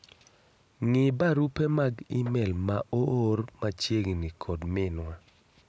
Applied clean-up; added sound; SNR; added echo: none; none; none; none.